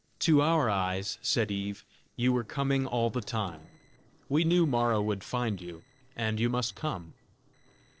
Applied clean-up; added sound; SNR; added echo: neural separator model SepFormer DNS4.